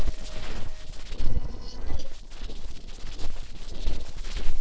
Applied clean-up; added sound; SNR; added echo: neural separator model SepFormer DNS4.